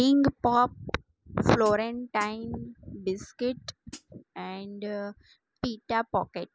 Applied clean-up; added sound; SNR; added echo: neural mask model Resemble Enhance denoiser.